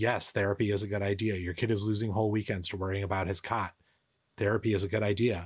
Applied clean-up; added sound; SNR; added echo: none; none; none; none.